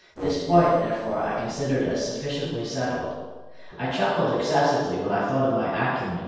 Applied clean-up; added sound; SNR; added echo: neural separator model SepFormer DNS4.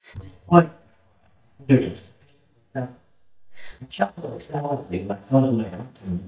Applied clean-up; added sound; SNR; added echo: neural mask model DeepFilterNet 3.